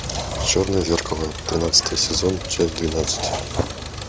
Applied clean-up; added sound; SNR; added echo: none; Engine; 11 dB; none.